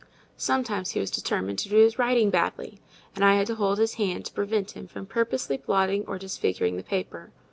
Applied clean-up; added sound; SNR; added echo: none; none; none; none.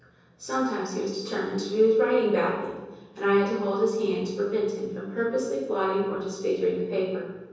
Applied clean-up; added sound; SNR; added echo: none; none; none; reverberation time 1.1 s.